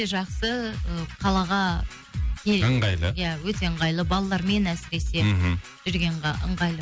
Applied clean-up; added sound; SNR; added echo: none; none; none; none.